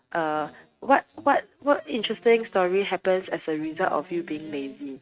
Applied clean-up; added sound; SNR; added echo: neural mask model RNNoise.